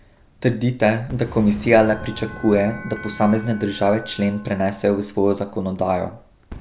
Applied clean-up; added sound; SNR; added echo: none; Bell + Boom; 17 dB; none.